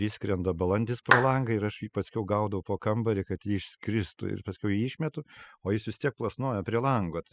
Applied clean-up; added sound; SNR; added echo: classical method spectral subtraction.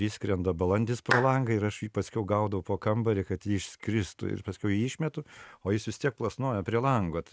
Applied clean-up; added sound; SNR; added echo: neural mask model RNNoise.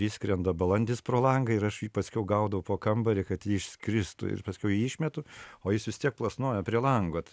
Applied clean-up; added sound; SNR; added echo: none; none; none; none.